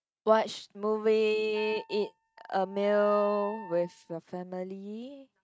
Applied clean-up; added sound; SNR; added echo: neural mask model RNNoise.